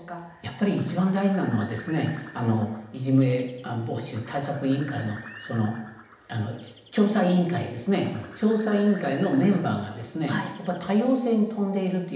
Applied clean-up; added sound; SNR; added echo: none; Bird; 20 dB; reverberation time 0.8 s.